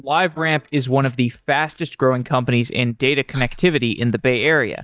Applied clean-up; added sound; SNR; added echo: neural mask model DeepFilterNet 3.